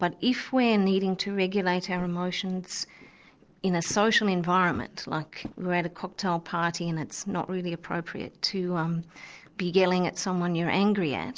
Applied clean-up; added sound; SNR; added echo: neural separator model SepFormer DNS4.